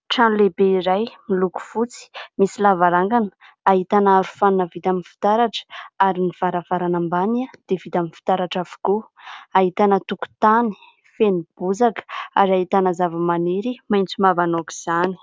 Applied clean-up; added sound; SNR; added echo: none; none; none; none.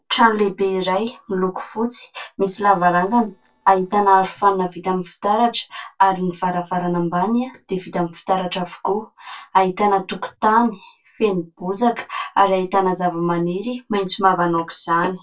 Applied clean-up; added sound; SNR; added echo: neural separator model SepFormer DNS4.